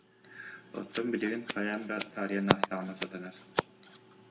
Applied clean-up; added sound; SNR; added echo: none; Scissors; -1 dB; reverberation time 1.2 s.